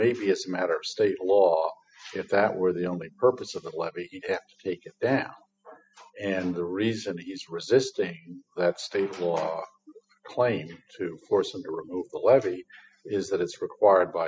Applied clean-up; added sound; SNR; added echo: classical method spectral subtraction.